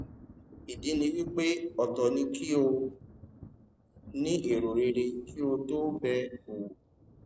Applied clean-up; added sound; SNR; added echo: none; Thunder; 19 dB; none.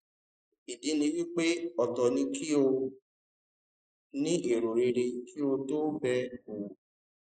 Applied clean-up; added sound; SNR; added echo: neural mask model Resemble Enhance denoiser.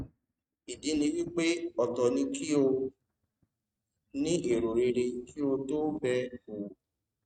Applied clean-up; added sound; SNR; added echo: neural mask model RNNoise.